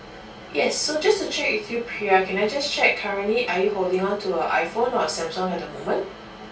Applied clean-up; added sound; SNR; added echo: none; none; none; reverberation time 0.2 s.